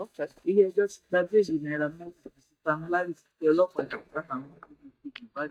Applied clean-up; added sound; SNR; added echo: neural mask model DeepFilterNet 3.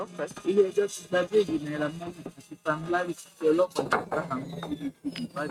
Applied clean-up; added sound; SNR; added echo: neural mask model RNNoise.